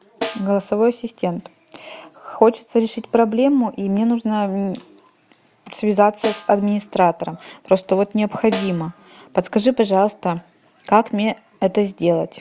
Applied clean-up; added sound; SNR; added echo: none; Snare drum; 13 dB; none.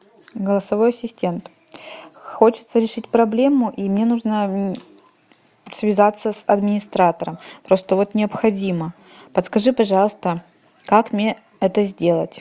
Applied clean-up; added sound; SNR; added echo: none; none; none; none.